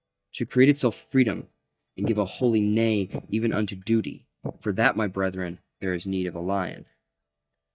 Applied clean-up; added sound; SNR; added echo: neural mask model DeepFilterNet 3.